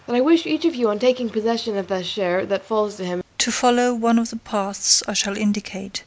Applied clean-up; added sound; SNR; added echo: none; none; none; none.